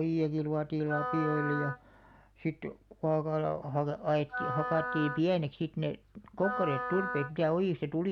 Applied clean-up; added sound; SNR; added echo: none; Wind instrument, woodwind instrument; 6 dB; none.